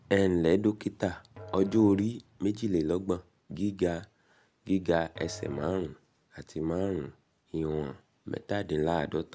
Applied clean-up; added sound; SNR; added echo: none; Musical instrument; 19 dB; none.